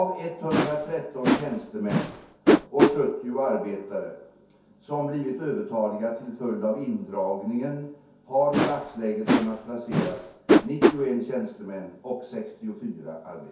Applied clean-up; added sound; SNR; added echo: none; Whoosh, swoosh, swish; -5 dB; reverberation time 0.6 s.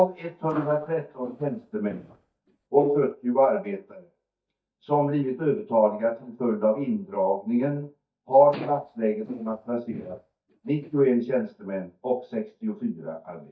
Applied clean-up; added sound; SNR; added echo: neural mask model DeepFilterNet 3.